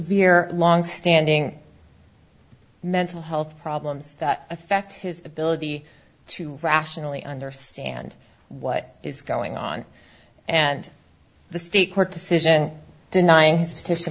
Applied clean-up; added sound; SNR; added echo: none; none; none; none.